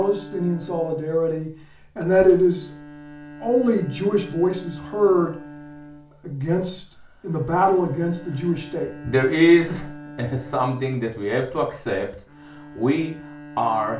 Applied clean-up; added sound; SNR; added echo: none; Bowed string instrument; 18 dB; reverberation time 0.4 s.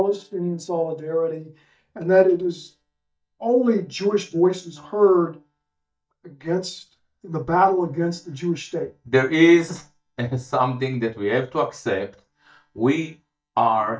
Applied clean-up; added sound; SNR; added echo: neural mask model DeepFilterNet 3.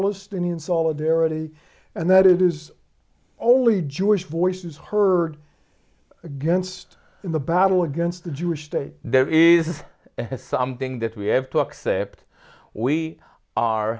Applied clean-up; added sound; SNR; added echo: none; none; none; none.